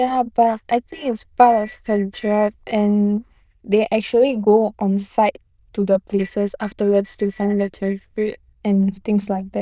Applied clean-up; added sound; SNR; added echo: neural diffusion model UNIVERSE++.